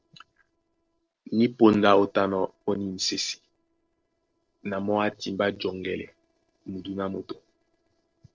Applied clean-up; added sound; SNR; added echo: neural separator model SepFormer DNS4.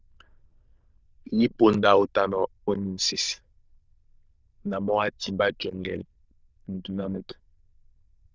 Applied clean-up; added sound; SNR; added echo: neural diffusion model UNIVERSE++.